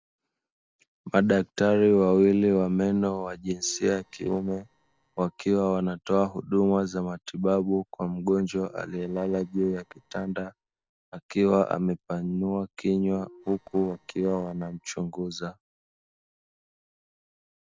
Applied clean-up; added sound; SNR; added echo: neural separator model SepFormer DNS4.